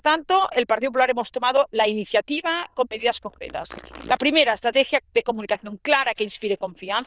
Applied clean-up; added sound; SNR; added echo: neural diffusion model UNIVERSE++.